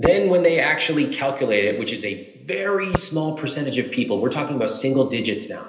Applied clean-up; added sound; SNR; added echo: none; Tap; 13 dB; reverberation time 0.8 s.